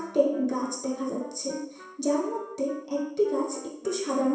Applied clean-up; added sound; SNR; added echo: none; Wind instrument, woodwind instrument; 18 dB; reverberation time 0.7 s.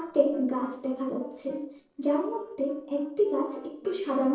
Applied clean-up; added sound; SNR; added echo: neural separator model SepFormer DNS4.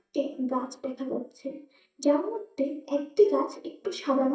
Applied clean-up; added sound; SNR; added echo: neural mask model DeepFilterNet 3.